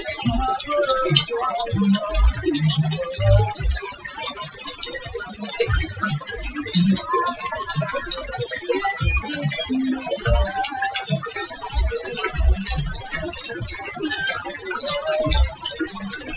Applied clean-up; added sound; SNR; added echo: classical method Wiener filter.